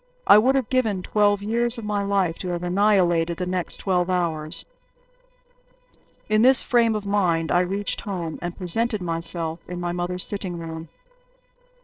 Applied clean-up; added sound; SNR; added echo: neural separator model SepFormer DNS4.